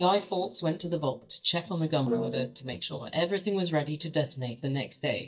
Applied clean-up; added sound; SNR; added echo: neural mask model DeepFilterNet 3.